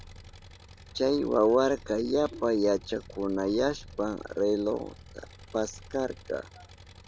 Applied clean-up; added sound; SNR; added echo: none; Engine + Purr; 19 dB; none.